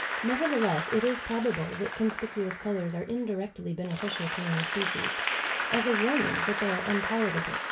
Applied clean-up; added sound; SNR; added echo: none; Applause / Crowd; 2 dB; reverberation time 0.2 s.